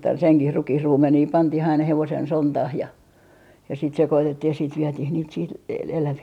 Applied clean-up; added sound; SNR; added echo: none; none; none; none.